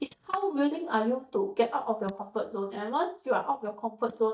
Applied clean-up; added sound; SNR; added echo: neural mask model DeepFilterNet 3.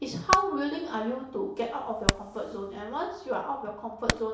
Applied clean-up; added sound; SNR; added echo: none; Hammer; 4 dB; reverberation time 0.6 s.